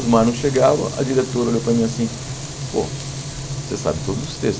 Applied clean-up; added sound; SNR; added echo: none; Frying (food); 7 dB; none.